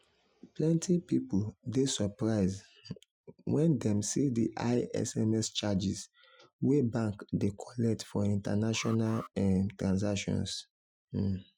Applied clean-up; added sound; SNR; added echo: classical method Wiener filter.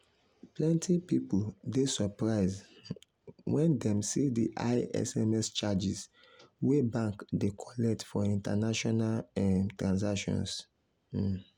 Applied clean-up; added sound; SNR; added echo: none; none; none; none.